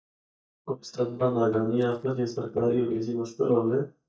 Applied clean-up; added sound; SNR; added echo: neural mask model DeepFilterNet 3.